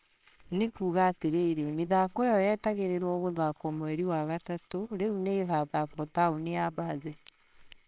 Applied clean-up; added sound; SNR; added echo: neural separator model SepFormer WHAMR!.